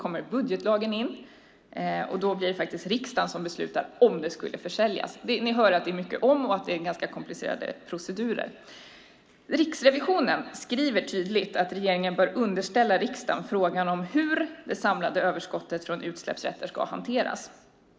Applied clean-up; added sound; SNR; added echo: none; none; none; none.